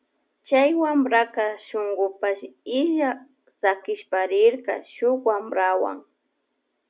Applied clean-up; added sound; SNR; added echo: none; none; none; none.